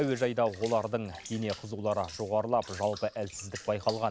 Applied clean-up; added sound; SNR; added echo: none; Bathtub (filling or washing) / Water; 17 dB; none.